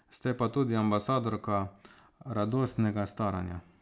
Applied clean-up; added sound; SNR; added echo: none; none; none; none.